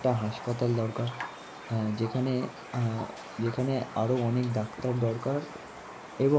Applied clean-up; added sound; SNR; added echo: none; Raindrop; 13 dB; none.